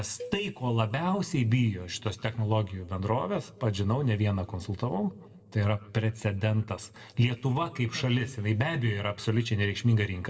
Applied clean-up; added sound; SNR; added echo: neural separator model SepFormer DNS4.